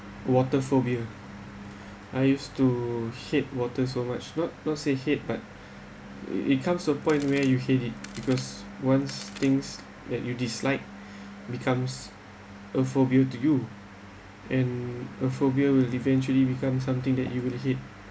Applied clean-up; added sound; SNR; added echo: none; Crack; 17 dB; none.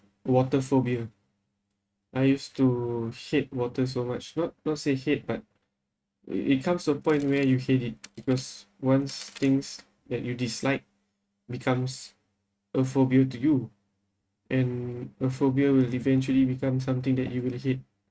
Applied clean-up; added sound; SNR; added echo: neural mask model RNNoise.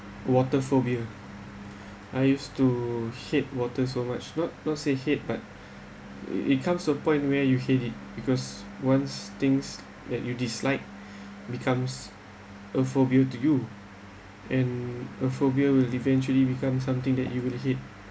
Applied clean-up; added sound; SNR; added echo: none; none; none; none.